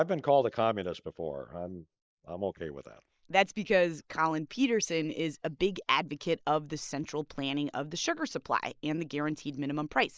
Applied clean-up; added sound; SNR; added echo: neural mask model Resemble Enhance denoiser.